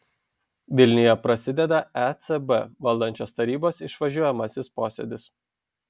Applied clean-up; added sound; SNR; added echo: none; none; none; none.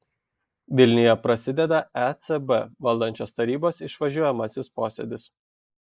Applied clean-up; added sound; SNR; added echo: neural mask model Resemble Enhance denoiser.